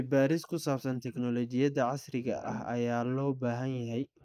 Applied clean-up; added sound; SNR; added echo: neural mask model Resemble Enhance denoiser.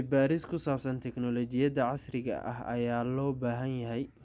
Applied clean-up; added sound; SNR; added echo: none; none; none; none.